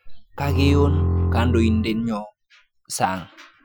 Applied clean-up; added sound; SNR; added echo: classical method Wiener filter.